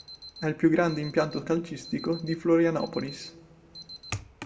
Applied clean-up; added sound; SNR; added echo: none; Alarm; 16 dB; reverberation time 1.9 s.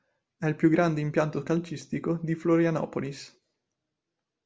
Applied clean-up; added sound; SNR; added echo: none; none; none; none.